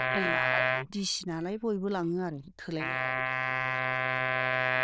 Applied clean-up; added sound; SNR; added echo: neural diffusion model UNIVERSE++.